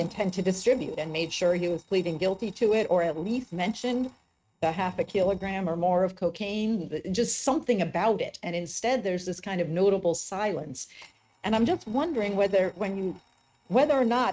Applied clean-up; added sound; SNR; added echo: neural mask model RNNoise.